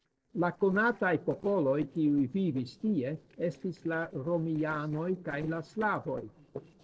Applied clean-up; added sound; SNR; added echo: neural separator model SepFormer DNS4.